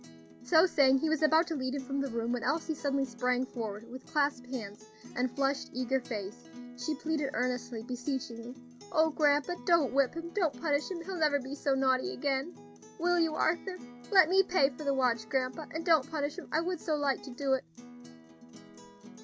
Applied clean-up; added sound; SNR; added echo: none; Acoustic guitar; 18 dB; none.